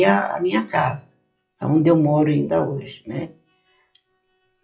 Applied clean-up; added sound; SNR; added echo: classical method WPE with log-MMSE.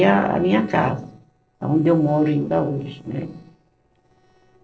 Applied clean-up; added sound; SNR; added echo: neural separator model SepFormer DNS4.